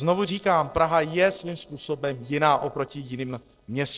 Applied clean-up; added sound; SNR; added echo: neural separator model SepFormer DNS4.